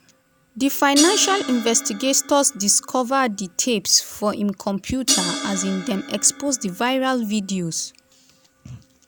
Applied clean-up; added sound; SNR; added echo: none; Crash cymbal; 9 dB; none.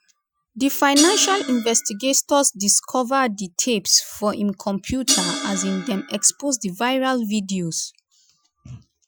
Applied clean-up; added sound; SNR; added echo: classical method Wiener filter.